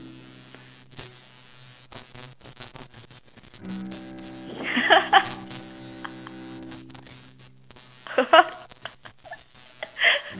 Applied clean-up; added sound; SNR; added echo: none; Bowed string instrument; 16 dB; none.